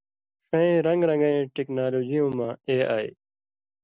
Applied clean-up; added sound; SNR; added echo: none; none; none; none.